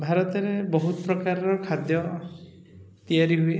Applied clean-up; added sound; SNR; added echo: none; none; none; none.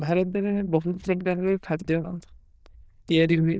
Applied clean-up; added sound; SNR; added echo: neural diffusion model UNIVERSE++.